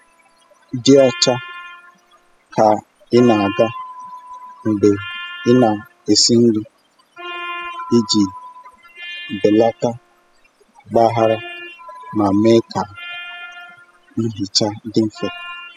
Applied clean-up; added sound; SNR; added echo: classical method spectral subtraction.